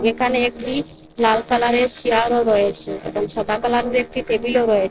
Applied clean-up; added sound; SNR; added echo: neural separator model SepFormer DNS4.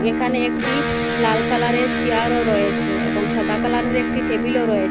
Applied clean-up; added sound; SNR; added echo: none; Electric guitar; -1 dB; none.